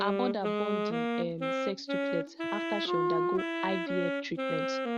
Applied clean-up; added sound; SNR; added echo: none; Wind instrument, woodwind instrument; -4 dB; none.